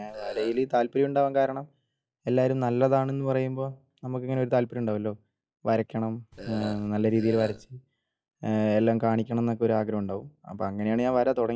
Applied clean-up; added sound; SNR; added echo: classical method log-MMSE.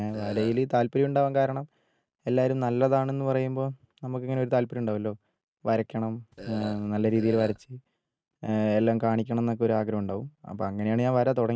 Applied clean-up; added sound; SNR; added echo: neural mask model RNNoise.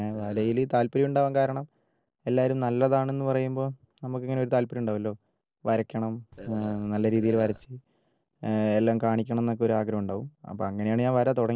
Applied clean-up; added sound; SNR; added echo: neural separator model SepFormer DNS4.